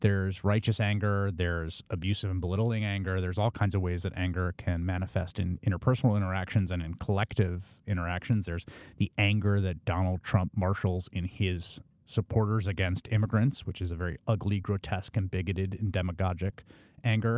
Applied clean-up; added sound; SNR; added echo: none; none; none; none.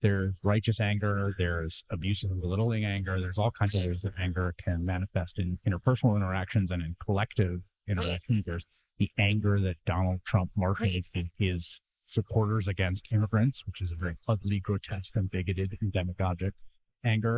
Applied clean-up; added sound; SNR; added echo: neural mask model Resemble Enhance denoiser.